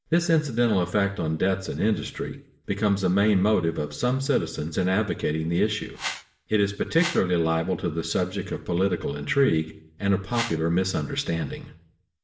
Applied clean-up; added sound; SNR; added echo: none; Whoosh, swoosh, swish; 11 dB; reverberation time 0.5 s.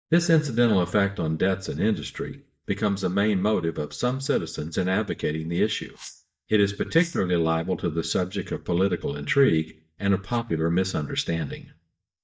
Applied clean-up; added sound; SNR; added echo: neural mask model DeepFilterNet 3.